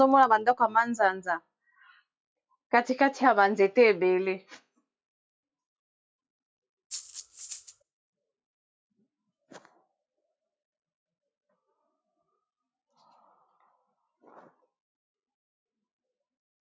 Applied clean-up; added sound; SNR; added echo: classical method log-MMSE.